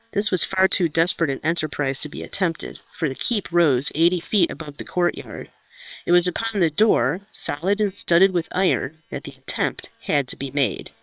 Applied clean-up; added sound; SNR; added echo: neural separator model SepFormer WHAM!.